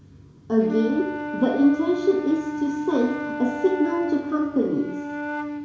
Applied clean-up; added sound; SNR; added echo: none; Wind instrument, woodwind instrument; 7 dB; reverberation time 0.7 s.